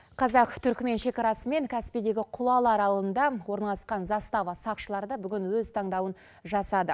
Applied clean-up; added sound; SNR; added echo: none; none; none; none.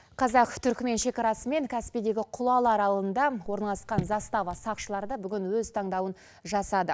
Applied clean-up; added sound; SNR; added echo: none; Raindrop / Drip; 10 dB; none.